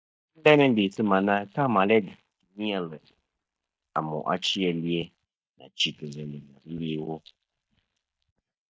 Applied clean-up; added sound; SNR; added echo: neural mask model DeepFilterNet 3.